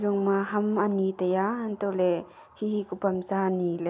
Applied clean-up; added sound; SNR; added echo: none; none; none; none.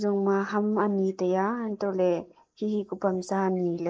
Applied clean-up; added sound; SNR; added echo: neural mask model Resemble Enhance denoiser.